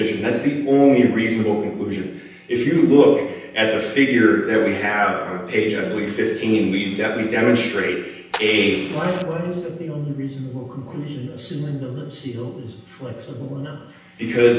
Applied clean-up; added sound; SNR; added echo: none; Fire; 13 dB; reverberation time 0.9 s.